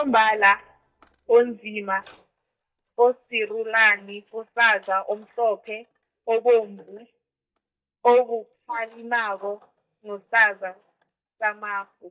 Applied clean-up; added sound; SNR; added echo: neural mask model DeepFilterNet 3.